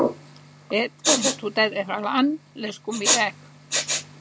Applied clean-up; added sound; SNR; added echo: none; Respiratory sounds; 0 dB; none.